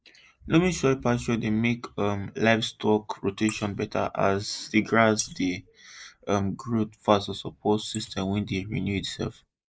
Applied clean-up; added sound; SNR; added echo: neural mask model Resemble Enhance denoiser.